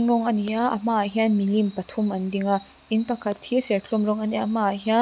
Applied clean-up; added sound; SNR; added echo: none; none; none; none.